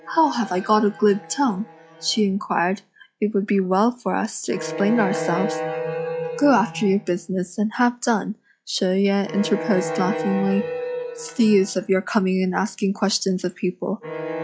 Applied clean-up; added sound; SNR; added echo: classical method log-MMSE.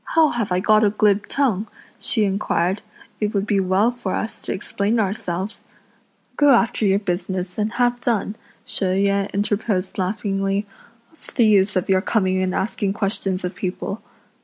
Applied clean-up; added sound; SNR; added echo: none; none; none; none.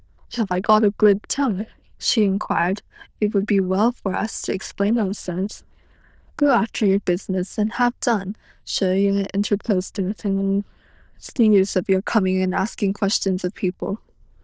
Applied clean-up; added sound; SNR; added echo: neural diffusion model UNIVERSE++.